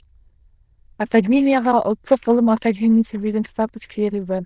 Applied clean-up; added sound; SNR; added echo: neural diffusion model UNIVERSE++.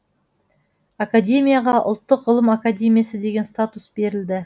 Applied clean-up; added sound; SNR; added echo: none; none; none; none.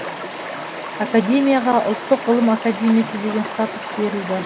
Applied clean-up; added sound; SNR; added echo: none; Stream; 9 dB; none.